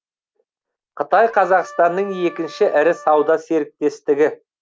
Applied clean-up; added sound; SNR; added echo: none; Trumpet; 19 dB; none.